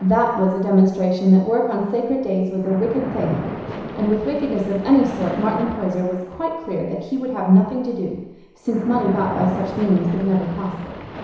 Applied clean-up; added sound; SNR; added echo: none; Splash, splatter; 13 dB; reverberation time 1.0 s.